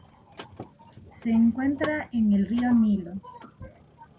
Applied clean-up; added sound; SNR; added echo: none; Mechanisms / Car; 19 dB; none.